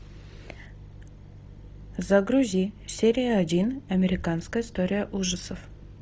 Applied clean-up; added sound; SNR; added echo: none; none; none; none.